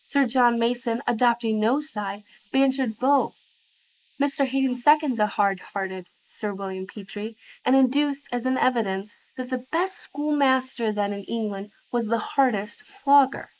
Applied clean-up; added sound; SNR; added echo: neural mask model Resemble Enhance denoiser.